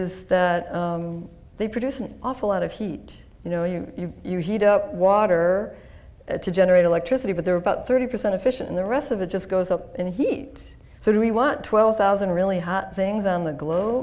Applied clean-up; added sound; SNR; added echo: none; none; none; none.